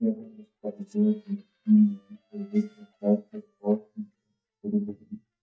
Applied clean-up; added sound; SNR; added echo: neural mask model DeepFilterNet 3.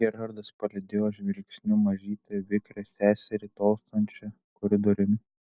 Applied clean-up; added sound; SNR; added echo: none; none; none; none.